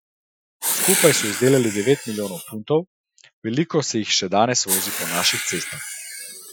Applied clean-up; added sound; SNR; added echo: classical method Wiener filter.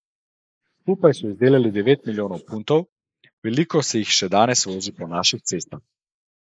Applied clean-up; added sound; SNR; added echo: neural mask model Resemble Enhance denoiser.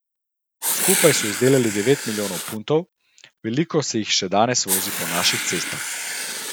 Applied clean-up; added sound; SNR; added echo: none; Writing; 5 dB; none.